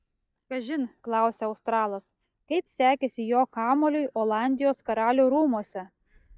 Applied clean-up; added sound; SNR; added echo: neural mask model DeepFilterNet 3.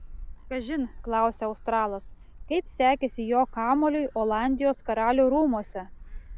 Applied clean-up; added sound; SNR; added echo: none; Gull, seagull; 16 dB; none.